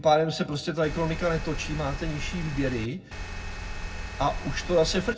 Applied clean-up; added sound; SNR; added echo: none; Engine; 6 dB; reverberation time 0.4 s.